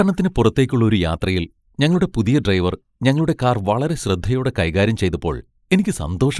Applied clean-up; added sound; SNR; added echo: neural mask model Resemble Enhance denoiser.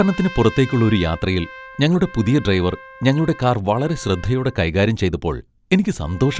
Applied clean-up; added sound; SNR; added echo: none; Trumpet; 19 dB; none.